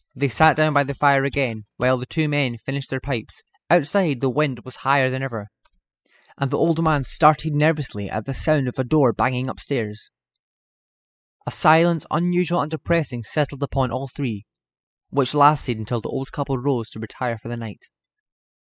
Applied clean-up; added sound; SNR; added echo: classical method spectral subtraction.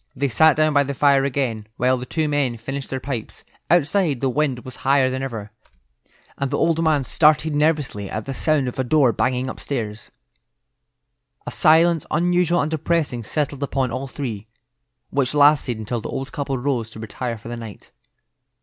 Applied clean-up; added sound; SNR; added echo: none; none; none; none.